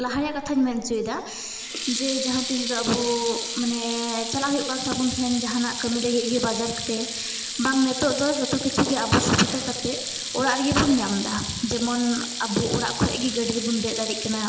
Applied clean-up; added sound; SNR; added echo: none; Sink (filling or washing) / Water tap, faucet; 6 dB; reverberation time 3.0 s.